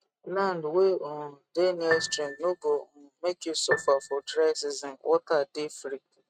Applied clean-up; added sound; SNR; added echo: neural mask model RNNoise.